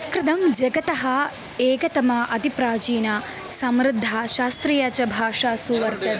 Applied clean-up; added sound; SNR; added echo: none; none; none; none.